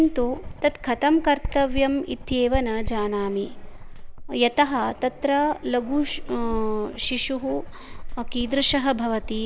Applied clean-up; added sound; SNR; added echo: none; Writing; 9 dB; none.